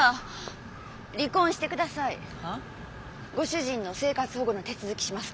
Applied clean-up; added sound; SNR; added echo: none; none; none; none.